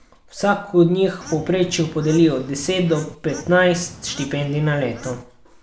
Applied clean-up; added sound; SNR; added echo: none; Bird / Fowl; 17 dB; none.